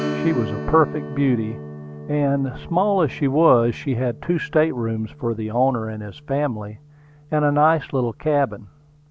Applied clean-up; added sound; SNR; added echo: none; Strum; 13 dB; none.